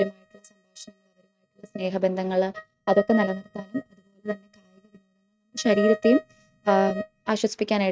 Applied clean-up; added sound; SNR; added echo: neural mask model RNNoise.